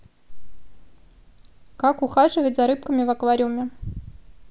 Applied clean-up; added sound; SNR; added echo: none; none; none; none.